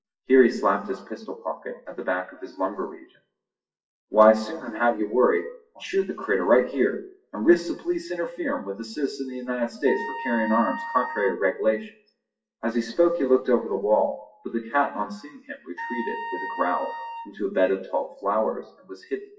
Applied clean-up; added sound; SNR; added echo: classical method WPE with log-MMSE.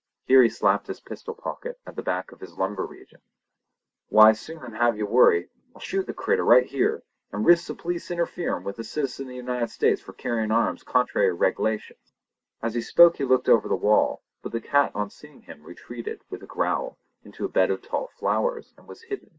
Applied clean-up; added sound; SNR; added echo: none; none; none; none.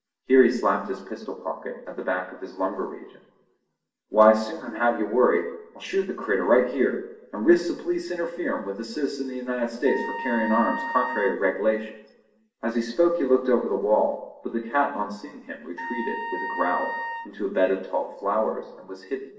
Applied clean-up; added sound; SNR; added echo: none; Wind instrument, woodwind instrument; 8 dB; reverberation time 0.9 s.